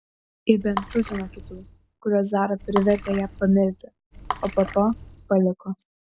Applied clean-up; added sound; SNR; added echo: none; Water / Splash, splatter; 12 dB; none.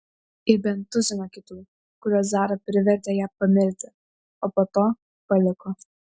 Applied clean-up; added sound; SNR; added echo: none; none; none; none.